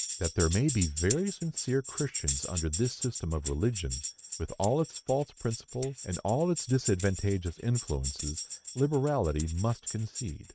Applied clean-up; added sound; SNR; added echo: neural mask model RNNoise.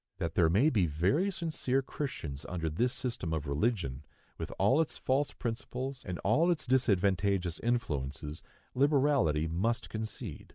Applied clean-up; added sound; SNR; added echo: none; none; none; none.